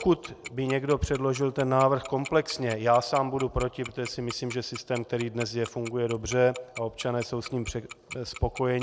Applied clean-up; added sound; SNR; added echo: none; Tick-tock; 17 dB; none.